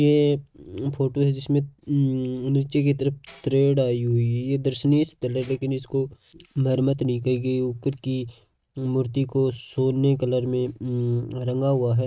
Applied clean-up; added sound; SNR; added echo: neural mask model RNNoise.